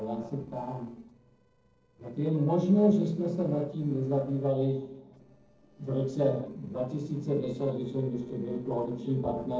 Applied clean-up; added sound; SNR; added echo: neural separator model SepFormer DNS4.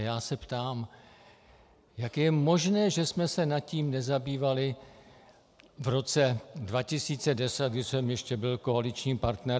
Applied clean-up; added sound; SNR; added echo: none; none; none; none.